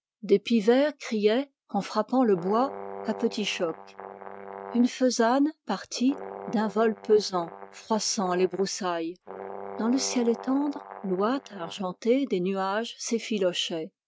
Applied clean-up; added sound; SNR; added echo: neural mask model RNNoise.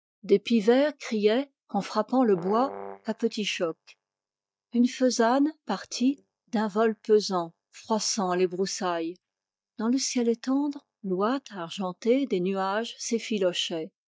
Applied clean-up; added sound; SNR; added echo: neural mask model DeepFilterNet 3.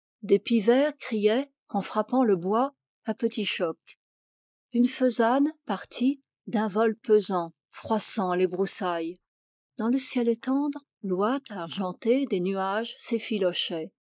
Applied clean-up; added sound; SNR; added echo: neural mask model Resemble Enhance denoiser.